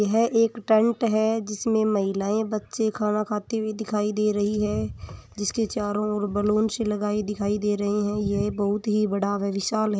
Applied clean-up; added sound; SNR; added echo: none; none; none; none.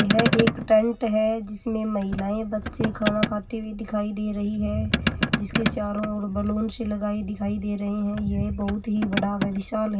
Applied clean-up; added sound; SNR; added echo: none; Motor vehicle (road); 3 dB; reverberation time 0.4 s.